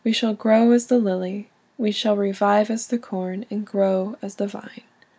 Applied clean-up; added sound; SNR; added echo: none; none; none; none.